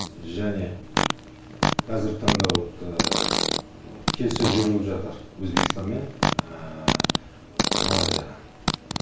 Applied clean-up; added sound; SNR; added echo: none; Fart; -3 dB; reverberation time 0.4 s.